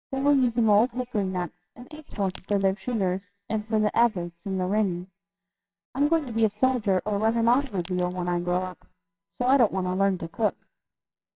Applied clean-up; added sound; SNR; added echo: neural separator model SepFormer WHAMR!.